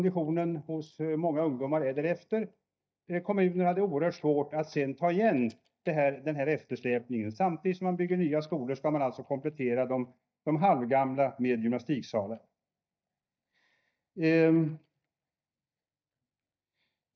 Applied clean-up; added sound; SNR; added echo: neural mask model DeepFilterNet 3.